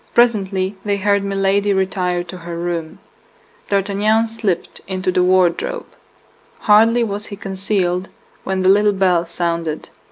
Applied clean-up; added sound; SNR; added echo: none; none; none; none.